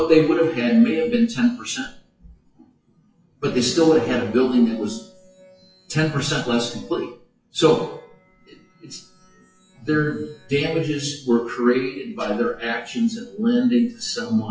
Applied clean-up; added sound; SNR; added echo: classical method WPE with log-MMSE.